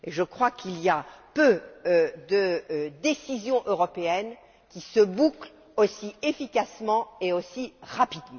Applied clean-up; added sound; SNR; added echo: none; none; none; none.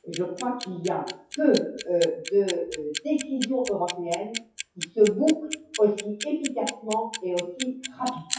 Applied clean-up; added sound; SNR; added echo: classical method WPE with log-MMSE.